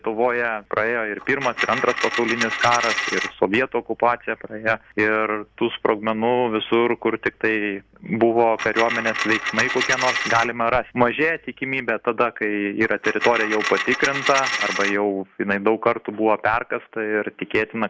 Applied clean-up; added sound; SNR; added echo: none; Coin (dropping); 4 dB; none.